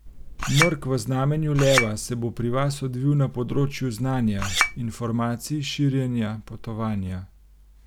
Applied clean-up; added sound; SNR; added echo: none; Chink, clink; 3 dB; none.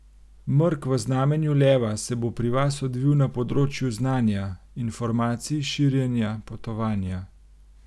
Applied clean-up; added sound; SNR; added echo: none; none; none; none.